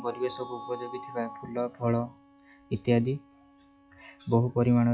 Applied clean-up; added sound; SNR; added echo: classical method log-MMSE.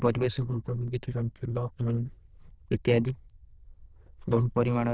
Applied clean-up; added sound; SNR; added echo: neural diffusion model UNIVERSE++.